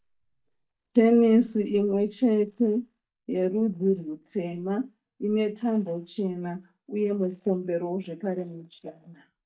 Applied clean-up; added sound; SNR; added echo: neural mask model DeepFilterNet 3.